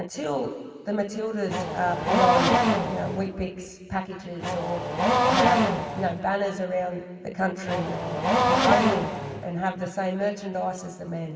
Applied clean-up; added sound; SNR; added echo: none; Race car, auto racing / Accelerating, revving, vroom; -4 dB; reverberation time 2.0 s.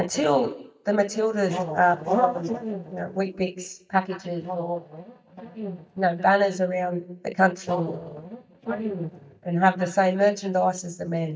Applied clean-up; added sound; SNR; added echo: neural mask model DeepFilterNet 3.